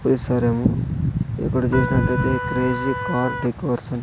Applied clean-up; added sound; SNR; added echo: none; Trumpet; 7 dB; none.